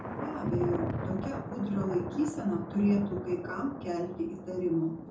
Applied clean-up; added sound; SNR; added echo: none; Thunder; 5 dB; reverberation time 0.5 s.